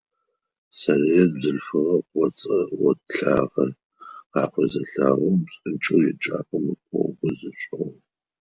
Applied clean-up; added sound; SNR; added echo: none; none; none; none.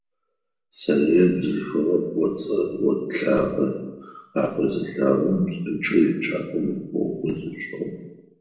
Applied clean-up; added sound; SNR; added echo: none; none; none; reverberation time 0.8 s.